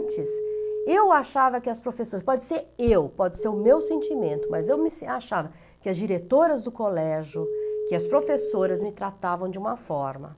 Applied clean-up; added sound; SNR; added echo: none; Telephone; 7 dB; none.